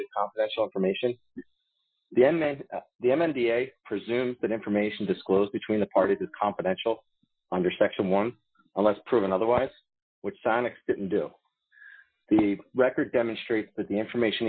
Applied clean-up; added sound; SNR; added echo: classical method Wiener filter.